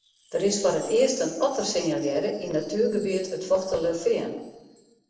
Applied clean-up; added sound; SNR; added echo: neural separator model SepFormer DNS4.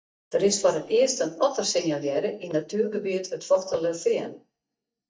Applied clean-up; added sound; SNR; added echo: neural mask model DeepFilterNet 3.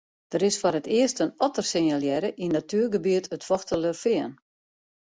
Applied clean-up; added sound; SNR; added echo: none; none; none; none.